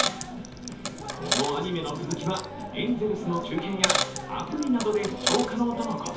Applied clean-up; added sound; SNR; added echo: none; Coin (dropping); 4 dB; reverberation time 0.5 s.